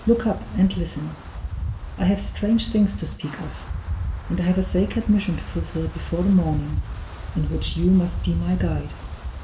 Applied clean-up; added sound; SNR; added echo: none; Wind; 6 dB; reverberation time 0.6 s.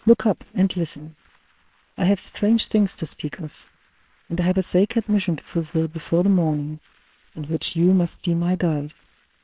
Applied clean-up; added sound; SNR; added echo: neural separator model SepFormer WHAMR!.